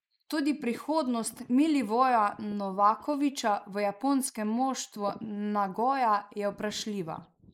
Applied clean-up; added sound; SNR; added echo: neural mask model Resemble Enhance denoiser.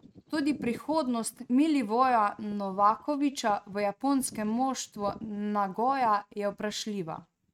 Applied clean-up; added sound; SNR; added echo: neural mask model RNNoise.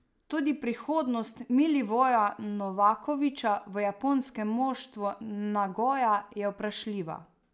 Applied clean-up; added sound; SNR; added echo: none; none; none; none.